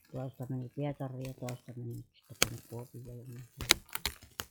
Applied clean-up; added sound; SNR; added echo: classical method log-MMSE.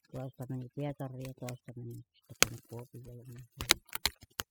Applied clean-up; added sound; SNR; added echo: classical method spectral subtraction.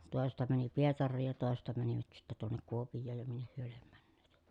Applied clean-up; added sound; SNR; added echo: none; none; none; none.